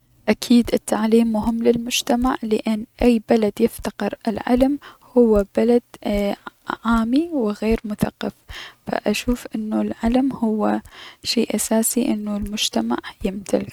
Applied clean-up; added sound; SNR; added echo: neural mask model RNNoise.